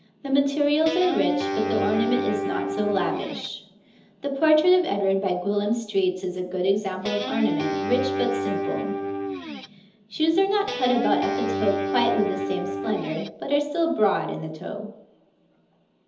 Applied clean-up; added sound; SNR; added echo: none; Guitar; 3 dB; reverberation time 1.2 s.